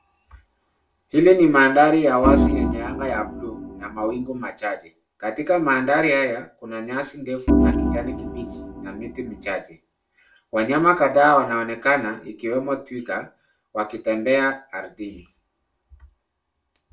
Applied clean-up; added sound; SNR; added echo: none; Organ; 0 dB; reverberation time 0.2 s.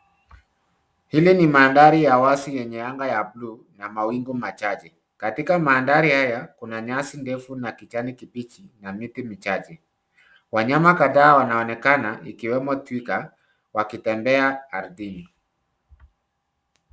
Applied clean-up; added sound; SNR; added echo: none; none; none; none.